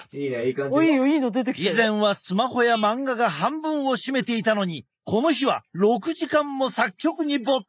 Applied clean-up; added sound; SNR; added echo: neural mask model Resemble Enhance denoiser.